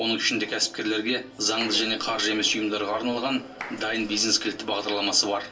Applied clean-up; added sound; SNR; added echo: none; Clapping; 18 dB; reverberation time 0.2 s.